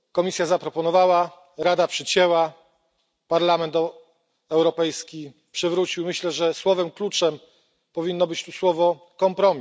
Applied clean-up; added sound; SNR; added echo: none; none; none; none.